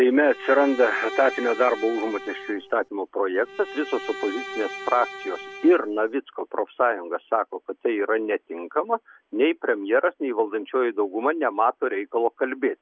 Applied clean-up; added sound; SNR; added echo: none; Bowed string instrument; 13 dB; none.